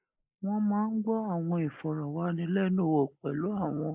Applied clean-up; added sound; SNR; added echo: neural mask model Resemble Enhance denoiser.